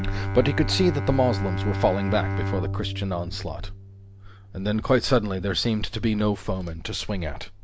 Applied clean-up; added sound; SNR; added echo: none; Bowed string instrument; 6 dB; none.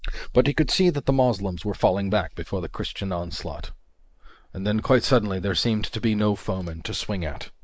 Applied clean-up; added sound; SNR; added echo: neural mask model Resemble Enhance denoiser.